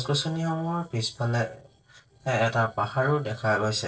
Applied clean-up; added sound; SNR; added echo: neural separator model SepFormer DNS4.